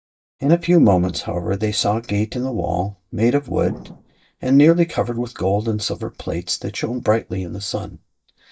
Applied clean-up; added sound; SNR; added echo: neural mask model DeepFilterNet 3.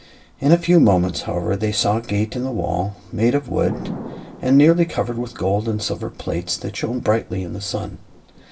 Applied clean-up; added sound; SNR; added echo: none; Thunder / Rain; 18 dB; reverberation time 0.2 s.